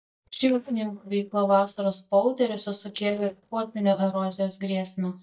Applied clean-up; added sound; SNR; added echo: neural mask model DeepFilterNet 3.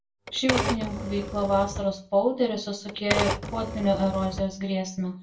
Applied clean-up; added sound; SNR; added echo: none; Typewriter; 5 dB; reverberation time 0.3 s.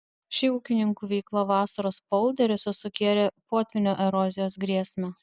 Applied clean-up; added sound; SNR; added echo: none; none; none; none.